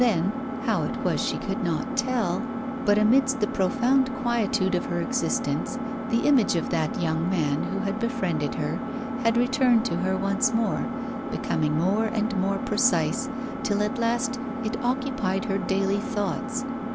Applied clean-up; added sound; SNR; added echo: none; Engine; 4 dB; none.